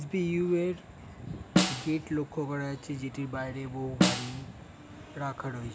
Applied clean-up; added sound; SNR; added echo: none; Snare drum; -2 dB; none.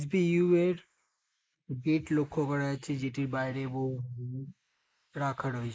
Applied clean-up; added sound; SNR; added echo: neural mask model Resemble Enhance denoiser.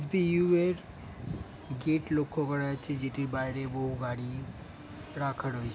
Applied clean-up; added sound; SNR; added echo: none; none; none; none.